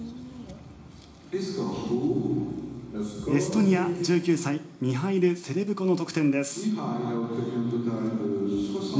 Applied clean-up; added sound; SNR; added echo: none; none; none; reverberation time 0.4 s.